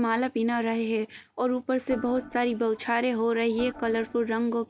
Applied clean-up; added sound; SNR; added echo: none; Organ; 16 dB; none.